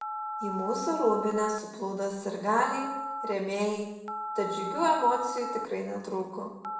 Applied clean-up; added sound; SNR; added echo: none; Telephone; 7 dB; reverberation time 0.8 s.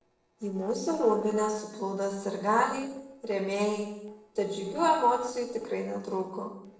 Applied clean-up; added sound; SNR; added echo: neural separator model SepFormer DNS4.